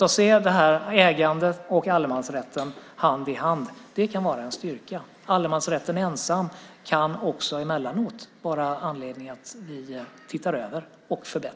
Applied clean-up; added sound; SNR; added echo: none; none; none; none.